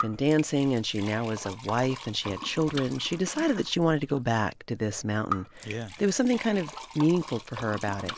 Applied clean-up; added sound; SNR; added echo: none; Liquid; 13 dB; none.